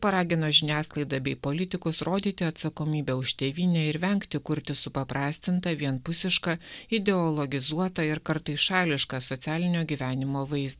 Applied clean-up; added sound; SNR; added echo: none; none; none; none.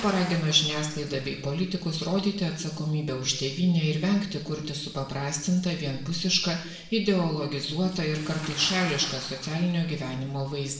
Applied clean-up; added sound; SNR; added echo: none; Bathtub (filling or washing) / Splash, splatter; 19 dB; reverberation time 0.8 s.